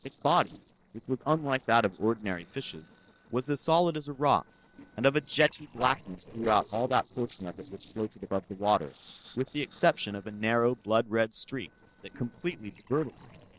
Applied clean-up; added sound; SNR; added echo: neural separator model SepFormer DNS4.